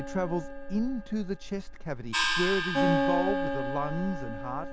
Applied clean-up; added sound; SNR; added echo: none; Acoustic guitar + Gong; -1 dB; none.